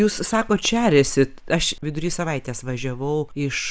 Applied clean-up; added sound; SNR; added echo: none; none; none; none.